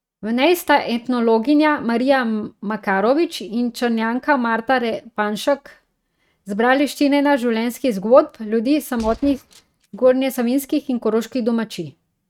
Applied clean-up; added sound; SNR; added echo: neural mask model RNNoise.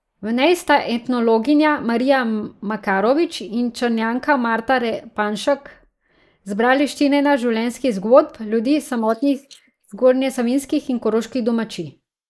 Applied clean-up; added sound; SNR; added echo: neural mask model Resemble Enhance denoiser.